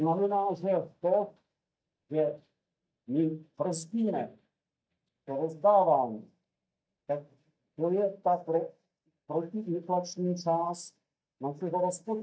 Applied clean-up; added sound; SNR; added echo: neural mask model DeepFilterNet 3.